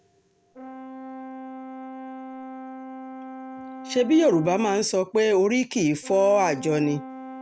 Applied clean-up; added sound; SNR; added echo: none; Brass instrument; 14 dB; none.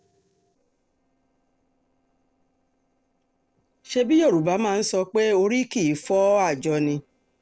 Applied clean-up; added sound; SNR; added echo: neural separator model SepFormer DNS4.